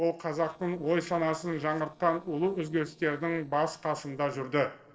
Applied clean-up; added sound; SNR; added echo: neural separator model SepFormer DNS4.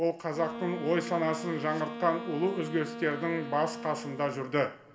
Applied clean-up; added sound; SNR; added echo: none; Wind instrument, woodwind instrument; 10 dB; reverberation time 1.9 s.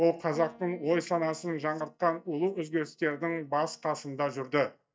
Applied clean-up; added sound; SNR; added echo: neural mask model DeepFilterNet 3.